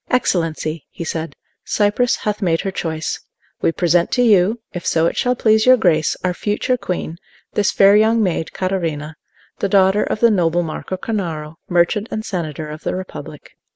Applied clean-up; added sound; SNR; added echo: none; none; none; none.